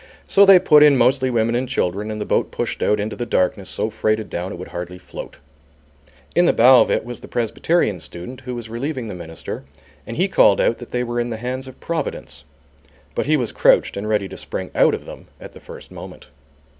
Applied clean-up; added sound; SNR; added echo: none; none; none; none.